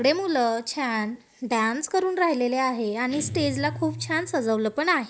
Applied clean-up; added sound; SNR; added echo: none; Guitar; 16 dB; none.